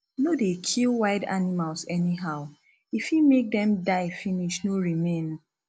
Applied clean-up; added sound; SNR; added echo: none; none; none; none.